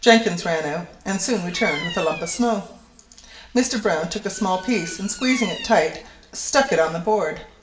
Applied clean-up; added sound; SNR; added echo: none; Bird vocalization, bird call, bird song; 15 dB; reverberation time 0.7 s.